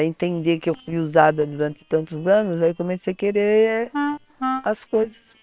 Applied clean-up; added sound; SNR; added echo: neural separator model SepFormer WHAM!.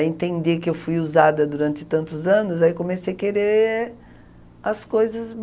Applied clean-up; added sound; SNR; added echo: none; none; none; none.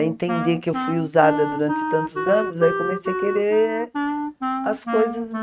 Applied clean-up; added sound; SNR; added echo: neural mask model RNNoise.